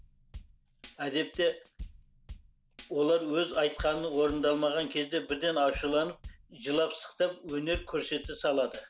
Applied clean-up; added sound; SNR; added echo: none; Drum / Drum kit; 17 dB; none.